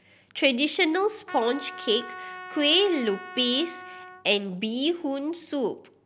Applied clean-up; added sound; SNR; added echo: none; Trumpet; 14 dB; none.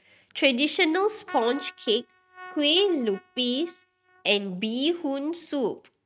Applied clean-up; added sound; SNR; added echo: neural mask model RNNoise.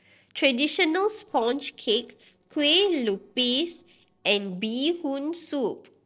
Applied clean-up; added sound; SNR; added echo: neural separator model SepFormer DNS4.